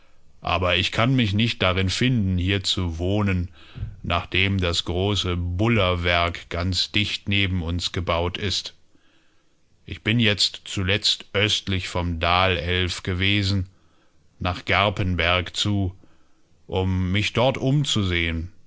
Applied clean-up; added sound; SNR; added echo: none; none; none; none.